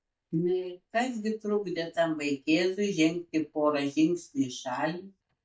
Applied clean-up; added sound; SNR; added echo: neural mask model DeepFilterNet 3.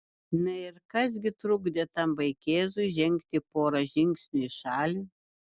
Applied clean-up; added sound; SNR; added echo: none; none; none; none.